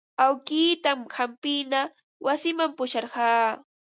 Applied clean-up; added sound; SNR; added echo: none; none; none; none.